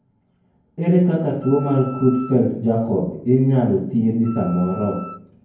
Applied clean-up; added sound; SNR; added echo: none; Wind instrument, woodwind instrument; 17 dB; reverberation time 0.9 s.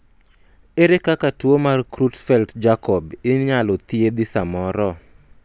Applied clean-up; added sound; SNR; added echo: none; none; none; none.